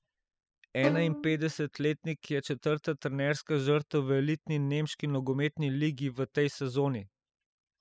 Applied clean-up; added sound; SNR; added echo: classical method spectral subtraction.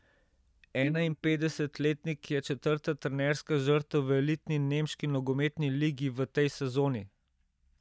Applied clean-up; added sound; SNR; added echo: neural mask model DeepFilterNet 3.